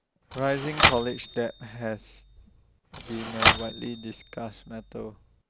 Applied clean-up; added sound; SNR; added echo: none; Typewriter; -5 dB; none.